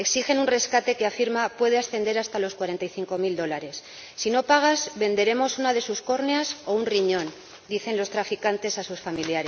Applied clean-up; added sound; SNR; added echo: none; none; none; none.